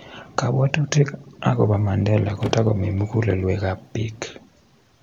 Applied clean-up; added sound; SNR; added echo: none; Car; 17 dB; none.